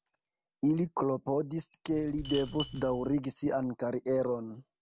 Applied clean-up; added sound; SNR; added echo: none; Coin (dropping); 2 dB; none.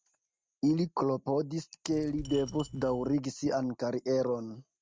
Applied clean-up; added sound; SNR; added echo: neural mask model RNNoise.